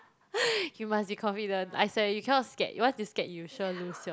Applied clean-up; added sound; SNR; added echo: none; none; none; none.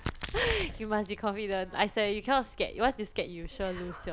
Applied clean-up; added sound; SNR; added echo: none; Crack; 9 dB; none.